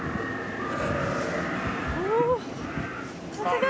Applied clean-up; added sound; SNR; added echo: none; Crow; 5 dB; none.